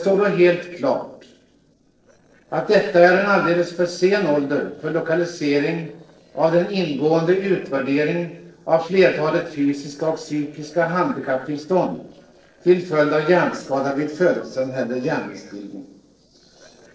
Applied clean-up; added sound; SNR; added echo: neural separator model SepFormer DNS4.